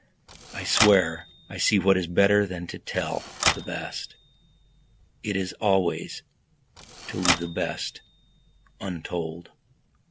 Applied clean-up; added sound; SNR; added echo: none; Typewriter; 6 dB; none.